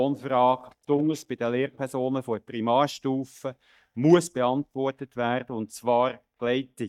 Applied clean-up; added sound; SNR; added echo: neural mask model DeepFilterNet 3.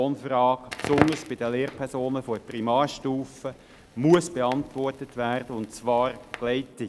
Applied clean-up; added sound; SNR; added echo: none; Crackle; 11 dB; none.